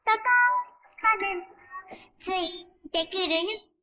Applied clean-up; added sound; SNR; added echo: neural mask model Resemble Enhance denoiser.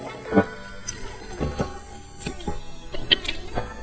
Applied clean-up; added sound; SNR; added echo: neural mask model DeepFilterNet 3.